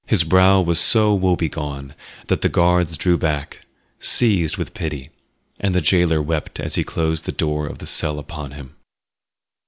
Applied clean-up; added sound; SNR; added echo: none; none; none; none.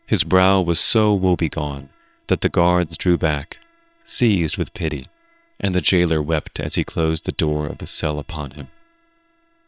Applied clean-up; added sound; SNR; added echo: neural separator model SepFormer WHAM!.